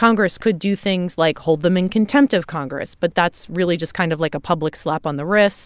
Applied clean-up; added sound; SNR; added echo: none; none; none; none.